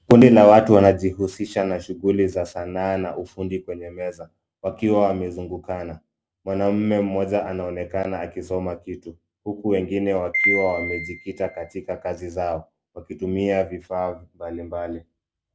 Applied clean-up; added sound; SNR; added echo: none; Piano; 5 dB; none.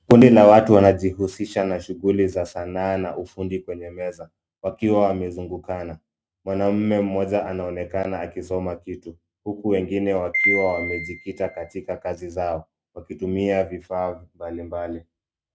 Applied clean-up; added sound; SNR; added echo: neural mask model RNNoise.